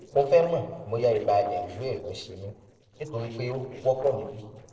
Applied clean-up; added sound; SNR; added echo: neural separator model SepFormer DNS4.